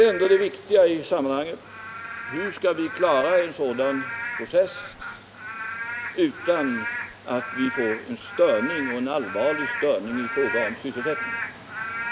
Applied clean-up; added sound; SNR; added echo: none; Rain / Frog; 8 dB; none.